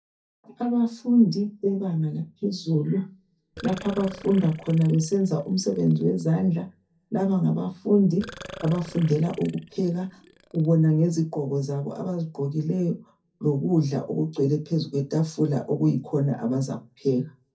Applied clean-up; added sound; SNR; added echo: none; Burping, eructation; 20 dB; reverberation time 0.3 s.